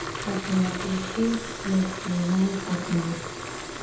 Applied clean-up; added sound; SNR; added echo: none; Fill (with liquid) / Water tap, faucet; 6 dB; reverberation time 0.6 s.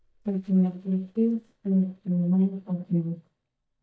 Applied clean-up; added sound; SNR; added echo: neural mask model DeepFilterNet 3.